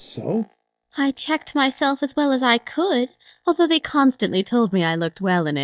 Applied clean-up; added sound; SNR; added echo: neural mask model DeepFilterNet 3.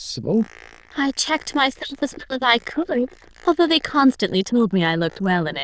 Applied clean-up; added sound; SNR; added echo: neural diffusion model UNIVERSE++.